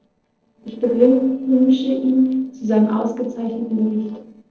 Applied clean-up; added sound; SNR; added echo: neural separator model SepFormer DNS4.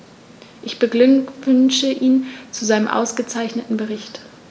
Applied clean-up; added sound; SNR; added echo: none; none; none; none.